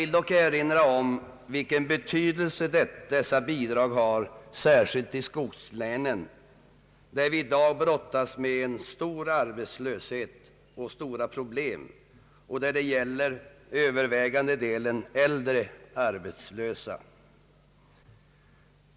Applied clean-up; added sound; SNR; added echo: none; none; none; none.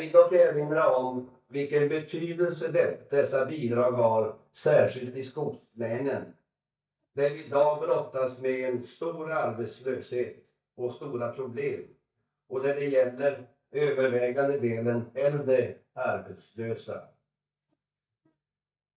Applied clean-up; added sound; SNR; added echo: neural mask model DeepFilterNet 3.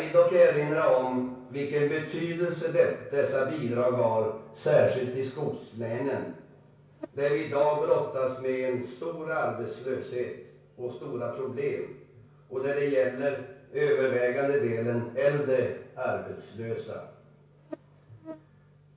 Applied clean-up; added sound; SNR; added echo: none; Buzz; 18 dB; reverberation time 0.6 s.